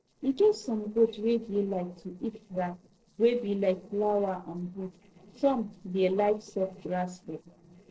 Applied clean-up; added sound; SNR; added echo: neural separator model SepFormer DNS4.